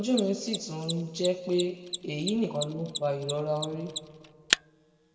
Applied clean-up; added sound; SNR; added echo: none; Mechanisms; 6 dB; reverberation time 1.7 s.